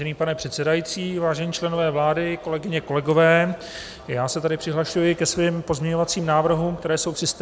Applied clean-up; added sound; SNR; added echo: none; none; none; none.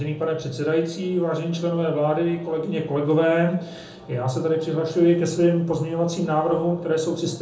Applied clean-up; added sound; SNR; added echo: none; none; none; reverberation time 1.0 s.